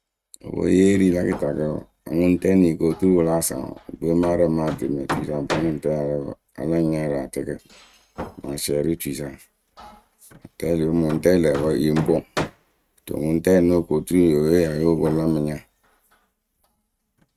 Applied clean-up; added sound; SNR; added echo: neural mask model RNNoise.